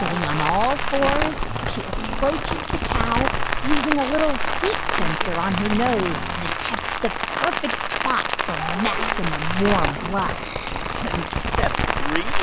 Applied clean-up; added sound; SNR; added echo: none; Rain; -2 dB; none.